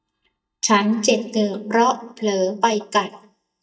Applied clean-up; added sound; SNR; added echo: neural mask model DeepFilterNet 3.